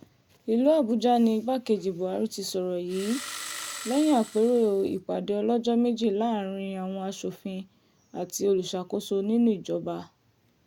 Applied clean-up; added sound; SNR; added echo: none; Engine starting; 13 dB; none.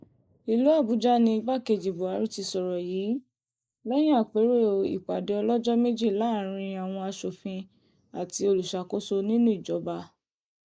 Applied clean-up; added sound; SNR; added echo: neural mask model Resemble Enhance denoiser.